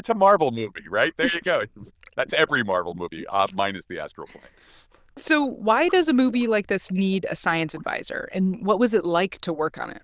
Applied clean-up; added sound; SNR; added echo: neural diffusion model UNIVERSE++.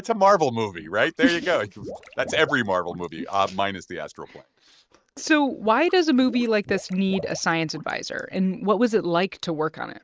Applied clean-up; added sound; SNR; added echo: neural mask model RNNoise.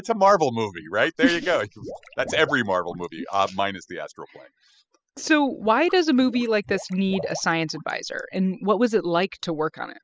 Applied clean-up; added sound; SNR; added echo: classical method spectral subtraction.